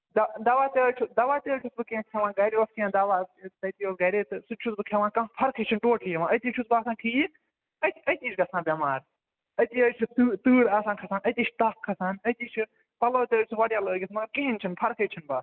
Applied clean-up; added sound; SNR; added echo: none; none; none; none.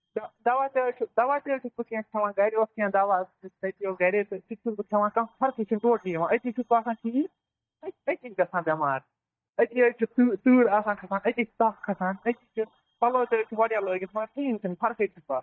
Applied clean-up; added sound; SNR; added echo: neural mask model DeepFilterNet 3.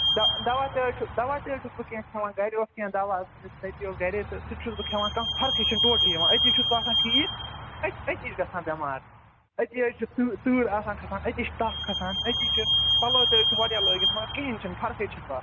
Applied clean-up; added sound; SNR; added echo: none; Squeak / Vehicle; -1 dB; none.